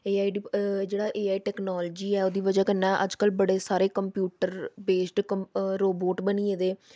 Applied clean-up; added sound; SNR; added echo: none; none; none; none.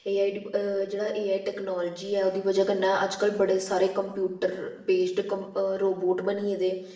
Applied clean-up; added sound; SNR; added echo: none; none; none; reverberation time 0.8 s.